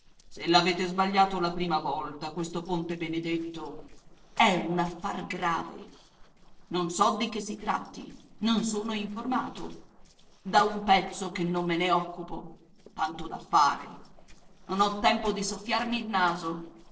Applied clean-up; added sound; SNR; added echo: neural separator model SepFormer DNS4.